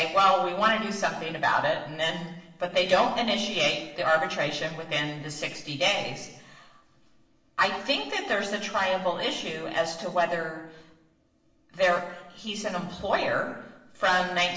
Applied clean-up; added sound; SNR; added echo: none; none; none; reverberation time 0.9 s.